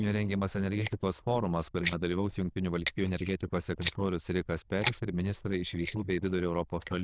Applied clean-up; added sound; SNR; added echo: neural diffusion model UNIVERSE++.